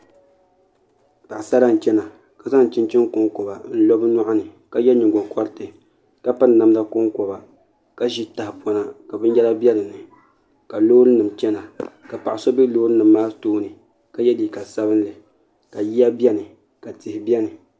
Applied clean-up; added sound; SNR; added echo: none; none; none; none.